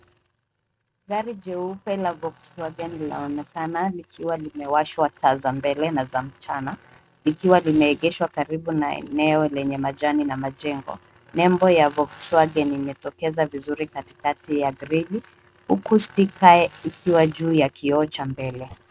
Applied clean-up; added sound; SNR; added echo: neural mask model RNNoise.